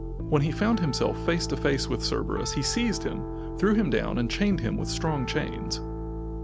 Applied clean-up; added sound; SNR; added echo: none; Piano; 5 dB; none.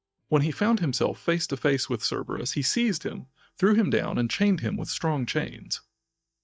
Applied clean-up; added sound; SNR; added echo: neural mask model DeepFilterNet 3.